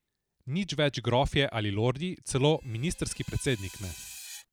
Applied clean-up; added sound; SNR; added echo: none; Screech; 19 dB; none.